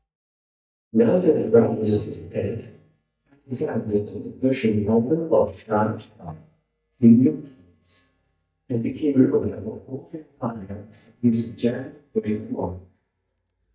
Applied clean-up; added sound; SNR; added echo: neural mask model DeepFilterNet 3.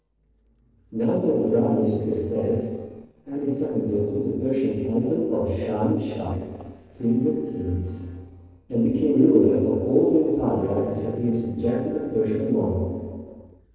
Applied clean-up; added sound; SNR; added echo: neural separator model SepFormer DNS4.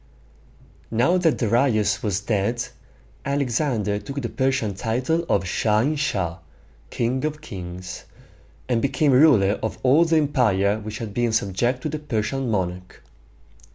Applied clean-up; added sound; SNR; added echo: none; none; none; none.